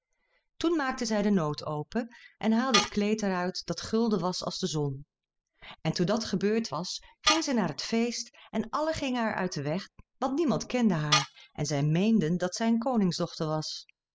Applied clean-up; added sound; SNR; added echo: classical method spectral subtraction.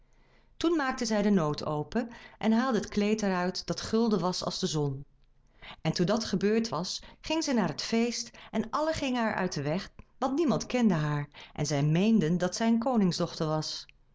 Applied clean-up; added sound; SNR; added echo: none; none; none; none.